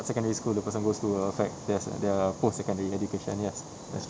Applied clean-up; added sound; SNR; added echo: none; none; none; none.